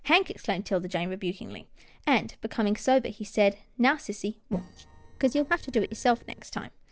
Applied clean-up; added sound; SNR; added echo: neural separator model SepFormer DNS4.